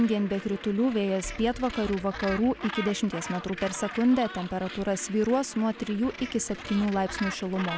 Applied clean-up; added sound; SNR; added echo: none; Gull, seagull; 13 dB; none.